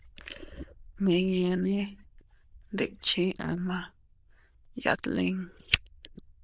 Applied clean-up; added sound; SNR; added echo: neural diffusion model UNIVERSE++.